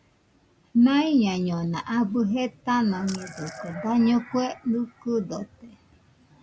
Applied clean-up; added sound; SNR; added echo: none; Splash, splatter; 19 dB; none.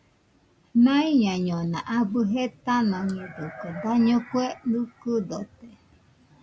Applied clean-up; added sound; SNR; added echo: none; none; none; none.